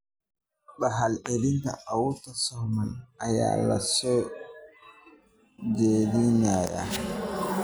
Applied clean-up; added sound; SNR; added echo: none; none; none; none.